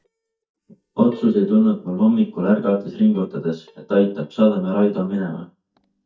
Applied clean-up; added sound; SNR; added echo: neural mask model DeepFilterNet 3.